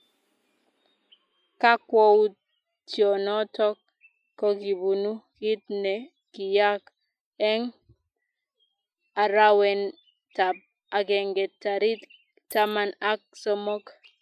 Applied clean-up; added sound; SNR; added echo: classical method Wiener filter.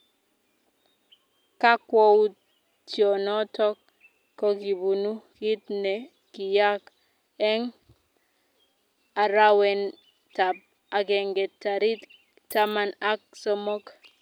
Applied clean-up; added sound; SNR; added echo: none; Coin (dropping); 20 dB; none.